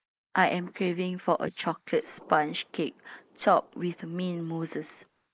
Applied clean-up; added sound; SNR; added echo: neural mask model Resemble Enhance denoiser.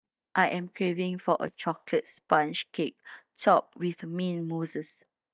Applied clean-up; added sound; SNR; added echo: neural mask model DeepFilterNet 3.